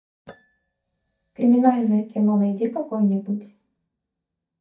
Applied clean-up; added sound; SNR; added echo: neural mask model DeepFilterNet 3.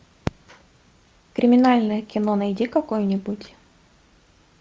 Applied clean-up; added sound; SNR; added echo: none; none; none; none.